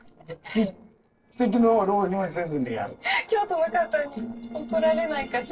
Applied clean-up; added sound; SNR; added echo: neural separator model SepFormer DNS4.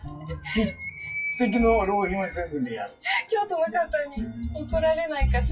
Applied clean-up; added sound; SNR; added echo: classical method WPE with log-MMSE.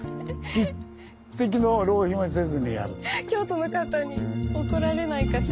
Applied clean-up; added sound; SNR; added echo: none; none; none; none.